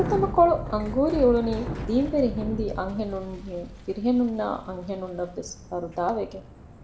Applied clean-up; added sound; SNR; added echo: none; Bicycle; 10 dB; reverberation time 0.9 s.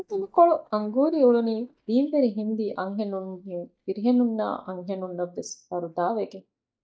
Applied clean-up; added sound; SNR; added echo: neural mask model DeepFilterNet 3.